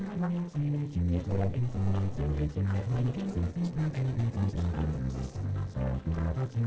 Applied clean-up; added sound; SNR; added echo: neural separator model SepFormer DNS4.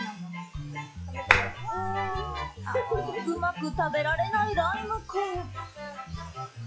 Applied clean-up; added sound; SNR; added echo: classical method log-MMSE.